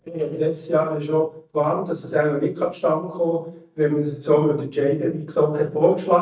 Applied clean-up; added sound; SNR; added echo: neural mask model DeepFilterNet 3.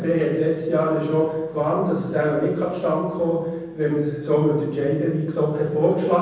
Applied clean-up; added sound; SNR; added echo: none; Brass instrument; 16 dB; reverberation time 1.1 s.